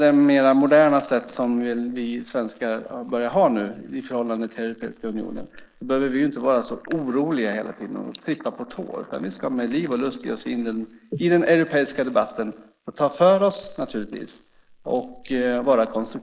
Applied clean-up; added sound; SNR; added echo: neural mask model Resemble Enhance denoiser.